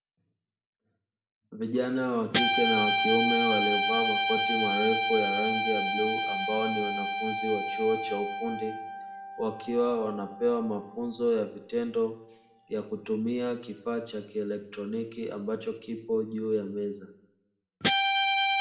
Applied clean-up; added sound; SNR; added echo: none; Guitar; 0 dB; reverberation time 0.7 s.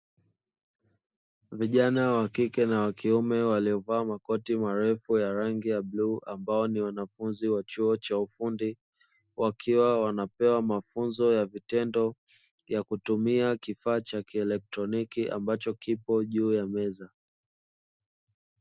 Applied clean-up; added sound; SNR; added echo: none; none; none; none.